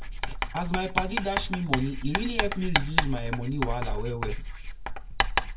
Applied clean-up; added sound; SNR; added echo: none; Writing; -3 dB; reverberation time 0.1 s.